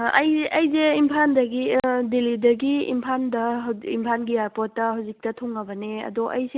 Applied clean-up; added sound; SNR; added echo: none; none; none; none.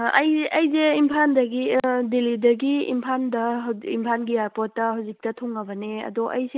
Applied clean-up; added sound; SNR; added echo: neural mask model Resemble Enhance denoiser.